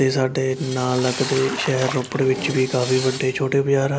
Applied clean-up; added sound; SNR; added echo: none; Tools + Bathtub (filling or washing); 12 dB; none.